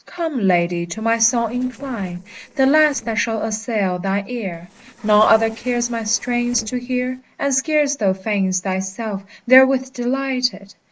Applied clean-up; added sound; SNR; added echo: neural separator model SepFormer DNS4.